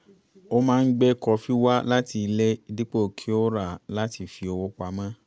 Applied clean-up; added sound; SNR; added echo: none; none; none; none.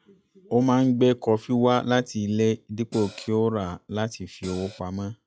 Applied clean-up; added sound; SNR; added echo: classical method log-MMSE.